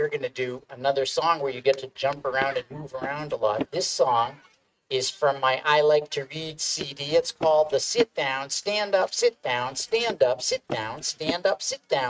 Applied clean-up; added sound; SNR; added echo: neural mask model RNNoise.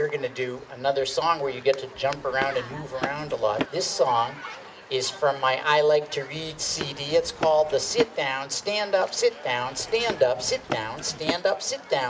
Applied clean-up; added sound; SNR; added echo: none; Run; 10 dB; none.